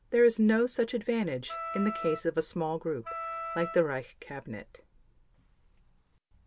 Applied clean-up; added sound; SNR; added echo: none; Wind instrument, woodwind instrument; 8 dB; none.